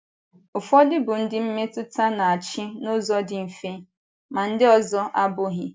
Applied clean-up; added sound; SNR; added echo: none; none; none; none.